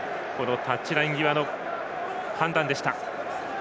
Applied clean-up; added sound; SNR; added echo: none; none; none; none.